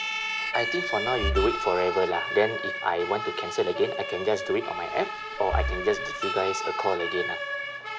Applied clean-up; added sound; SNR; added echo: none; Siren + Breathing; 3 dB; none.